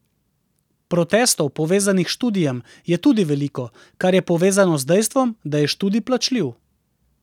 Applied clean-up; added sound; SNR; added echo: none; none; none; none.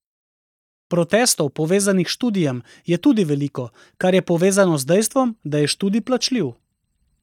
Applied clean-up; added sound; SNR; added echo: neural mask model DeepFilterNet 3.